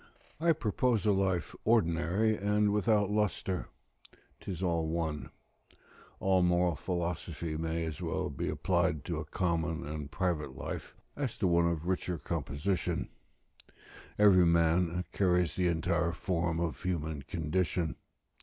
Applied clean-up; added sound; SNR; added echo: none; none; none; none.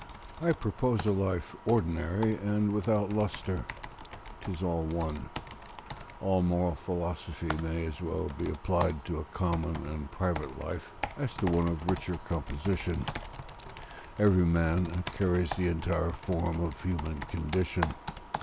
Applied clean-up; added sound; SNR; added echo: none; Computer keyboard; 12 dB; none.